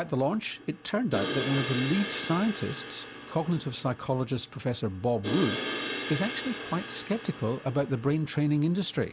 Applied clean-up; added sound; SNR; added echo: none; Crash cymbal; 8 dB; none.